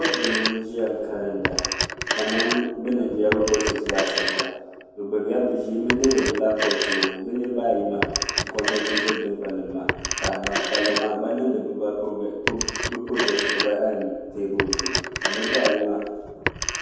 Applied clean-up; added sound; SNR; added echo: none; Telephone; 2 dB; reverberation time 1.1 s.